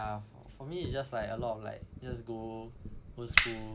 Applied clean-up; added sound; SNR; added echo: none; Fire; -4 dB; none.